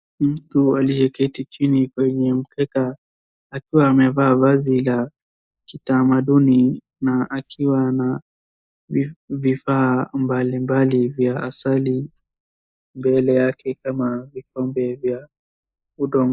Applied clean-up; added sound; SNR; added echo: neural mask model Resemble Enhance denoiser.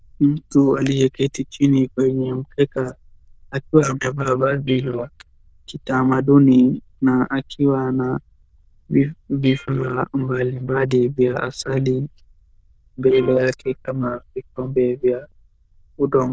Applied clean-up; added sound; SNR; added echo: neural diffusion model UNIVERSE++.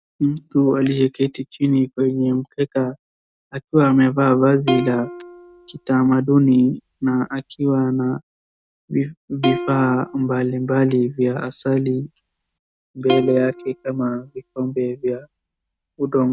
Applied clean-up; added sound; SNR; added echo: neural mask model RNNoise.